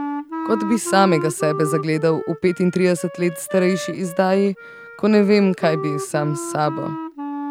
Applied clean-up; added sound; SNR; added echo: none; Wind instrument, woodwind instrument; 9 dB; none.